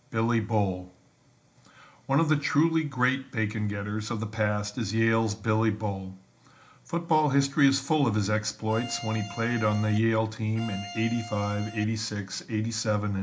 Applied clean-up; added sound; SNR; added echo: none; Bowed string instrument; 13 dB; reverberation time 0.4 s.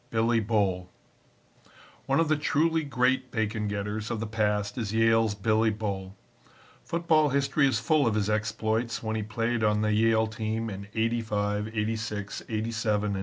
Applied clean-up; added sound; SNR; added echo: none; none; none; none.